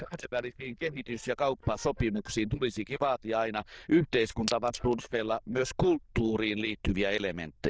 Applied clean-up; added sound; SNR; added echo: neural diffusion model UNIVERSE++.